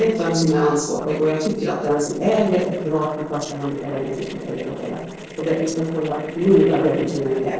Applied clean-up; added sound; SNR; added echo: neural separator model SepFormer DNS4.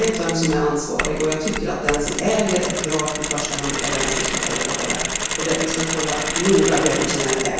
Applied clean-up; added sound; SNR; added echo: none; Mechanisms; 3 dB; reverberation time 1.0 s.